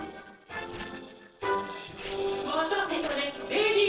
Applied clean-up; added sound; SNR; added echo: neural separator model SepFormer DNS4.